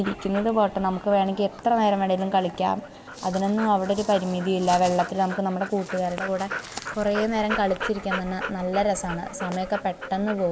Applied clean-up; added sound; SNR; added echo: none; Dog; 12 dB; none.